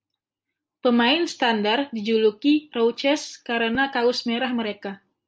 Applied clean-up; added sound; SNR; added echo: none; none; none; none.